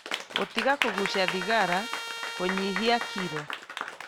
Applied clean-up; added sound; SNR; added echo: none; Applause + Trumpet; 3 dB; none.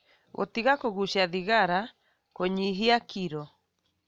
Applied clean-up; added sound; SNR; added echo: none; none; none; none.